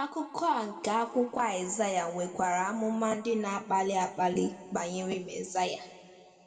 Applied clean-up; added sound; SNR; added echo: none; none; none; reverberation time 1.6 s.